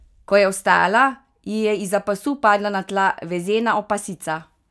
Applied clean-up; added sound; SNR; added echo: none; none; none; none.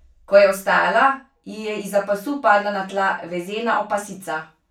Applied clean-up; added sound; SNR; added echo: none; none; none; reverberation time 0.3 s.